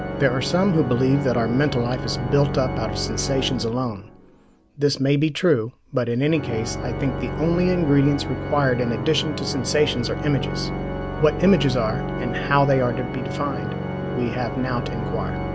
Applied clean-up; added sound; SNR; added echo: none; Organ; 5 dB; none.